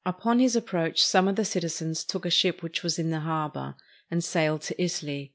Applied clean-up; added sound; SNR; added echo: none; none; none; none.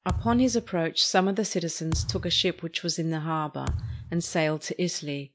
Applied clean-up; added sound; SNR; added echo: none; Thump, thud; 9 dB; none.